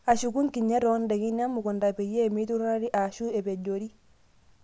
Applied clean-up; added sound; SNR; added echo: none; none; none; none.